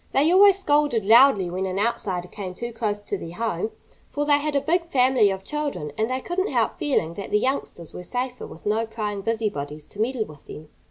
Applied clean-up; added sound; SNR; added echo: none; none; none; none.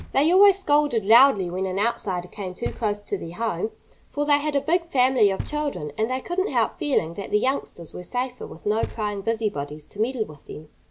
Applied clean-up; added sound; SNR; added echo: none; Knock; 18 dB; none.